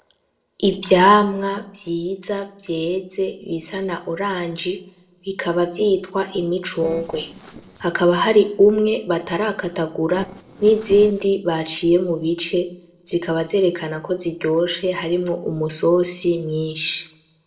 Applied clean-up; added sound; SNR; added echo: neural separator model SepFormer DNS4.